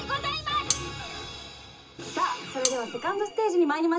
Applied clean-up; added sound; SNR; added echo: none; Cutlery, silverware; 5 dB; reverberation time 0.2 s.